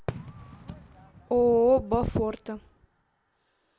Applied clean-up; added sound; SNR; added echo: none; Fireworks; 16 dB; none.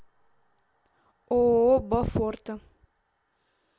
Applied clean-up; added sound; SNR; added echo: none; none; none; none.